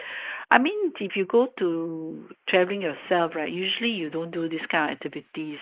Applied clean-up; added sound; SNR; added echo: neural mask model Resemble Enhance denoiser.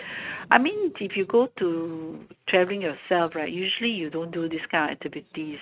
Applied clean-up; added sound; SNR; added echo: neural mask model RNNoise.